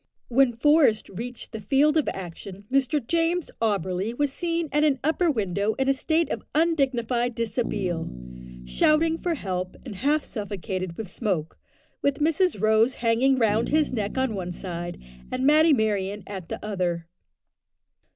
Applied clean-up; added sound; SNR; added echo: none; Bass guitar; 13 dB; none.